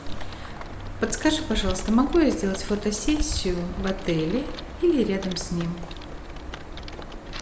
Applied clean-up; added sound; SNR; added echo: none; Typing; 18 dB; none.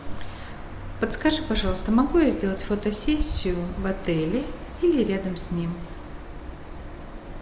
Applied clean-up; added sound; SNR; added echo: none; none; none; none.